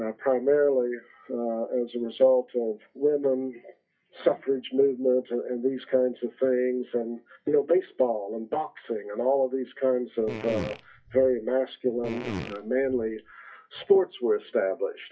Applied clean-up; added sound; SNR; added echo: classical method WPE with log-MMSE.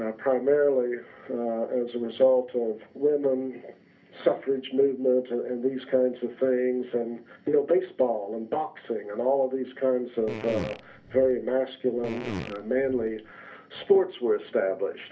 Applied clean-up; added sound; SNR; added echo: none; Fart; 11 dB; reverberation time 0.3 s.